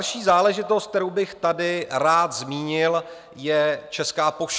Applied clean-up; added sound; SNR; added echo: none; none; none; none.